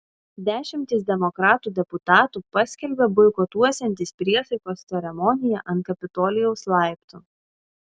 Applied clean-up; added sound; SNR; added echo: none; none; none; none.